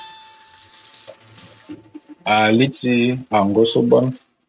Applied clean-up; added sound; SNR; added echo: neural mask model RNNoise.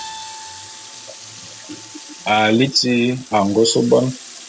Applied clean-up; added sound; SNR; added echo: none; Keyboard (musical) + Water tap, faucet; 17 dB; none.